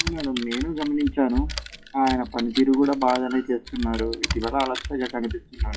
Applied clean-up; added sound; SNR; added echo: classical method log-MMSE.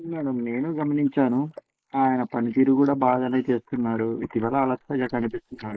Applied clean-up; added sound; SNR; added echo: neural mask model Resemble Enhance denoiser.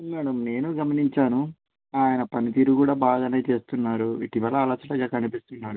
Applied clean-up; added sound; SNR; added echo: none; none; none; none.